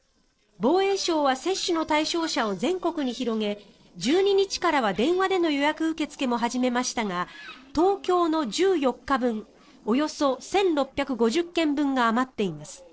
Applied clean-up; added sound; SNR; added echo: neural separator model SepFormer DNS4.